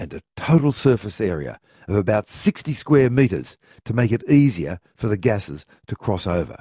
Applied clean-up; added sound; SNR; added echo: none; none; none; none.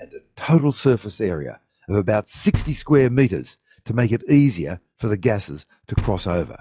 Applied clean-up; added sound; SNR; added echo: classical method log-MMSE.